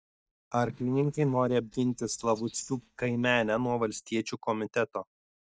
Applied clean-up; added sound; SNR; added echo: neural mask model DeepFilterNet 3.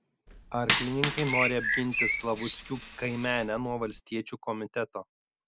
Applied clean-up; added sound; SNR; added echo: none; Coin (dropping) + Bird; -1 dB; none.